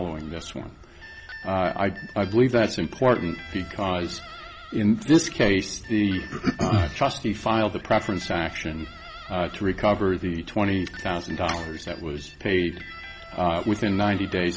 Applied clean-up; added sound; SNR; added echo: none; Guitar; 19 dB; none.